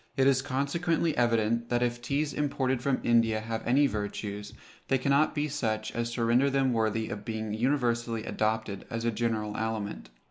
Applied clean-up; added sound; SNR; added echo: none; none; none; none.